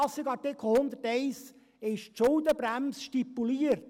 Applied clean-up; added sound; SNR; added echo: none; none; none; none.